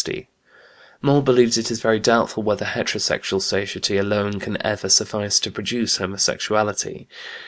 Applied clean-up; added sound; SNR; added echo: none; none; none; none.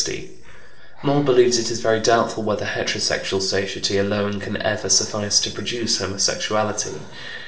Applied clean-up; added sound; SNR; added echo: neural separator model SepFormer DNS4.